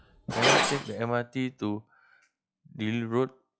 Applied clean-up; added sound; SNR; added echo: classical method log-MMSE.